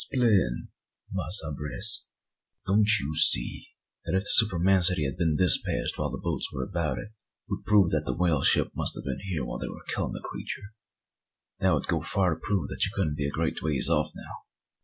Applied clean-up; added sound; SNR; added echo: none; none; none; none.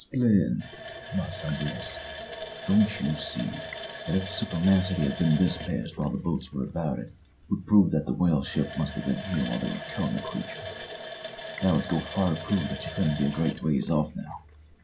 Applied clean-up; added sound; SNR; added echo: none; Water tap, faucet; 12 dB; reverberation time 0.3 s.